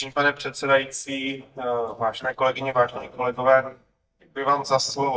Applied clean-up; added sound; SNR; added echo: neural mask model DeepFilterNet 3.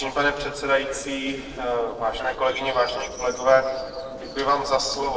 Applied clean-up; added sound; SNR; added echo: neural separator model SepFormer DNS4.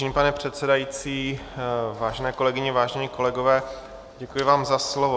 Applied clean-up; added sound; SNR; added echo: none; none; none; none.